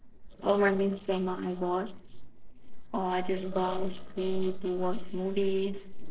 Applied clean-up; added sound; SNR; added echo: neural separator model SepFormer DNS4.